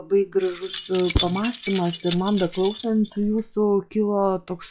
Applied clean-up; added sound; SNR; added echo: classical method log-MMSE.